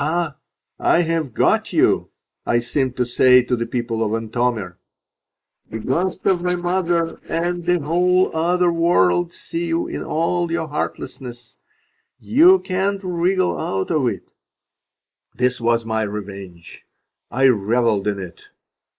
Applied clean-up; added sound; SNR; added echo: neural mask model Resemble Enhance denoiser.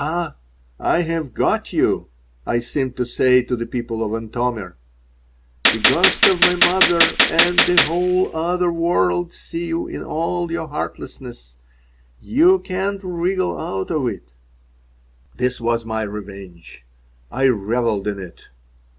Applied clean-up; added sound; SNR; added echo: none; Gunshot, gunfire; -3 dB; none.